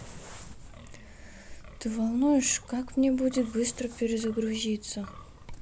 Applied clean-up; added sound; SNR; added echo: none; Wind; 16 dB; none.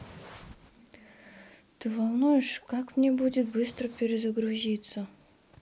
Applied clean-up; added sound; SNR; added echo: none; none; none; none.